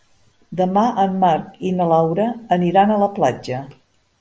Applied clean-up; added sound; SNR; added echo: none; none; none; none.